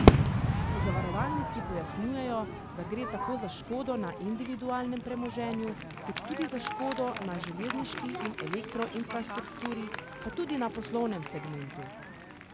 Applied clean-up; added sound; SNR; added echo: none; Crowd / Fireworks; -3 dB; none.